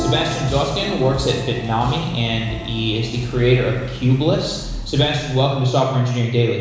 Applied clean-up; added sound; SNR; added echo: none; Idling; 15 dB; reverberation time 1.0 s.